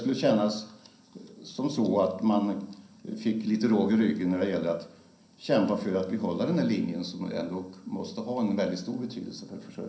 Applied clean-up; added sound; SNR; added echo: none; none; none; reverberation time 0.6 s.